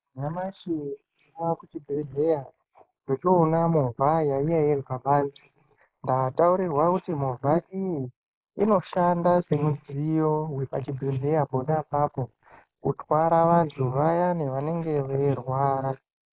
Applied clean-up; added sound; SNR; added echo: neural mask model Resemble Enhance denoiser.